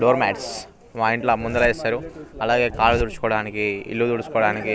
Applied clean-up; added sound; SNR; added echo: none; Zipper (clothing); 13 dB; none.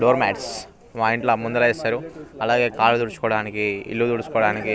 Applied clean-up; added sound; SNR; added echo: none; none; none; none.